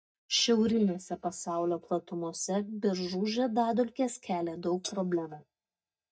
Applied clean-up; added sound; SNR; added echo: neural mask model DeepFilterNet 3.